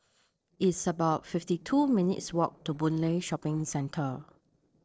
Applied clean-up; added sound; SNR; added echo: neural separator model SepFormer DNS4.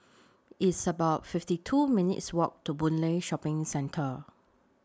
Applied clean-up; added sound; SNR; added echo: none; none; none; none.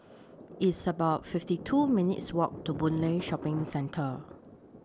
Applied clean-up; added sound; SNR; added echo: none; Thunder; 13 dB; none.